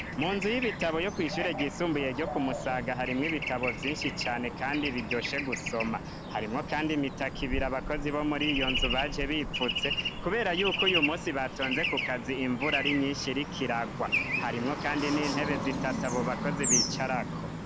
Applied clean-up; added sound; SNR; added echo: none; Traffic noise, roadway noise / Bird; 2 dB; none.